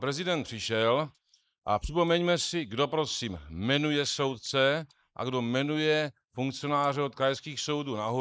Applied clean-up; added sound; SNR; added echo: neural mask model Resemble Enhance denoiser.